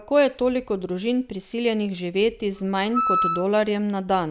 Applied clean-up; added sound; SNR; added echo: none; Wind instrument, woodwind instrument; 4 dB; none.